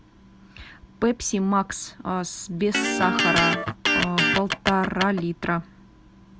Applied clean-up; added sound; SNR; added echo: none; Electric guitar; -2 dB; none.